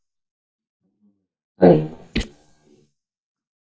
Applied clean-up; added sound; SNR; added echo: neural mask model DeepFilterNet 3.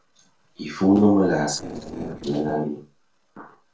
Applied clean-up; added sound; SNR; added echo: neural separator model SepFormer DNS4.